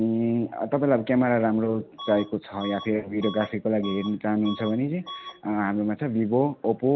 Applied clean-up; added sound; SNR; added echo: none; Bus / Alarm; 16 dB; none.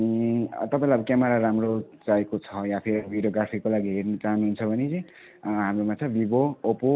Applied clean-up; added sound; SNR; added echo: none; none; none; none.